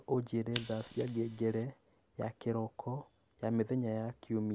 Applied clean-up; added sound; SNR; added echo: none; Scissors; 3 dB; none.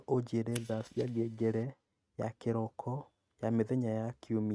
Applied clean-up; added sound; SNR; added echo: neural mask model RNNoise.